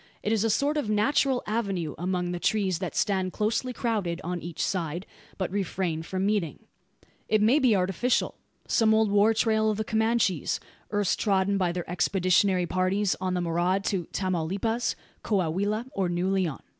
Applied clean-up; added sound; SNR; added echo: none; none; none; none.